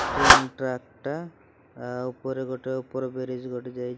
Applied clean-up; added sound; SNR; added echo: none; Clapping; -5 dB; none.